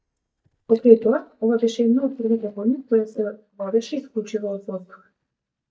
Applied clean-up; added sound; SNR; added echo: neural mask model DeepFilterNet 3.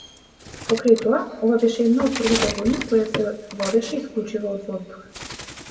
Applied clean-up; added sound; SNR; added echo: none; Bird; 11 dB; reverberation time 1.1 s.